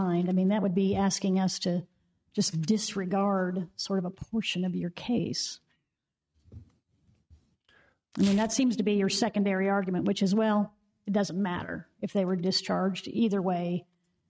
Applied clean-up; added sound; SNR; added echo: neural mask model RNNoise.